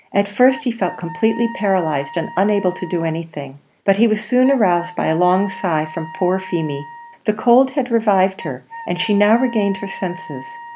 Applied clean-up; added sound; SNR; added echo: none; Wind instrument, woodwind instrument; 17 dB; none.